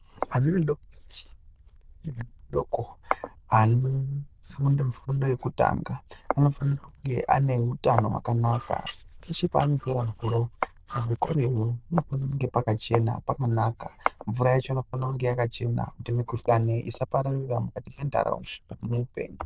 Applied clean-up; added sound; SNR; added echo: neural diffusion model UNIVERSE++.